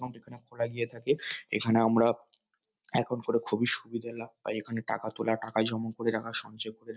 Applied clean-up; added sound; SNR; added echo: none; none; none; none.